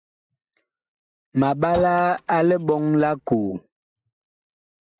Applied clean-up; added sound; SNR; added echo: neural mask model RNNoise.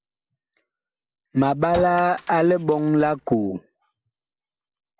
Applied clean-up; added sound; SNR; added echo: none; Chink, clink; 14 dB; none.